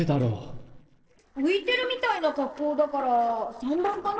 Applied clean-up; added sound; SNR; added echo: neural separator model SepFormer DNS4.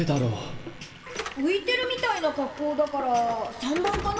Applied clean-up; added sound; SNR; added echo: none; Slam / Alarm; 12 dB; reverberation time 2.0 s.